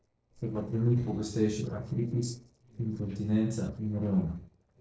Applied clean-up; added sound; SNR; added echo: neural separator model SepFormer DNS4.